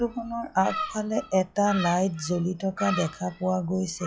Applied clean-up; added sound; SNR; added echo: classical method log-MMSE.